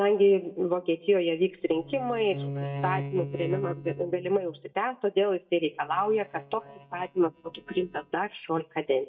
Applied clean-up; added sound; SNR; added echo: neural mask model DeepFilterNet 3.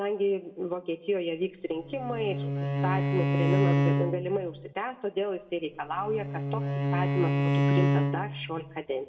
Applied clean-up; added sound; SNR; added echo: none; Bowed string instrument; -4 dB; reverberation time 0.6 s.